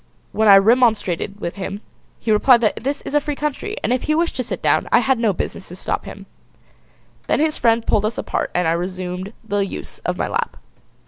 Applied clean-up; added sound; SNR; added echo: none; none; none; none.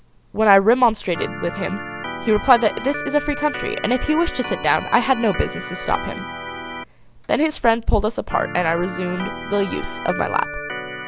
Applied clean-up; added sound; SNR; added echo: none; Organ; 10 dB; none.